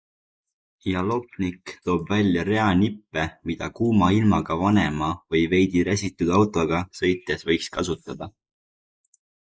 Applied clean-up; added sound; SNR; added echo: neural mask model Resemble Enhance denoiser.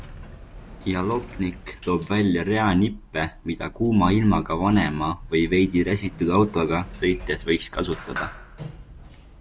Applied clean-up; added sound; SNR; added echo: none; Sliding door; 17 dB; none.